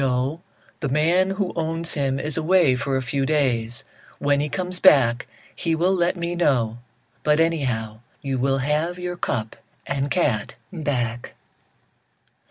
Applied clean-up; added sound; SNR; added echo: none; none; none; none.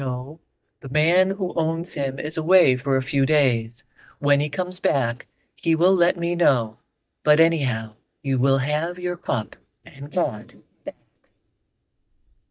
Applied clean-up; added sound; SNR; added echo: neural mask model DeepFilterNet 3.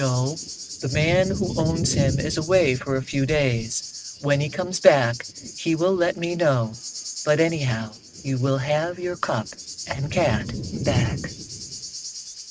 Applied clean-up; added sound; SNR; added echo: neural mask model RNNoise.